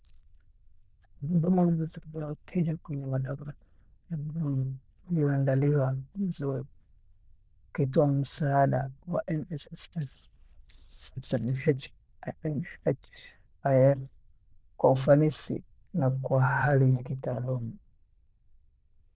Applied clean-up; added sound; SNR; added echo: neural diffusion model UNIVERSE++.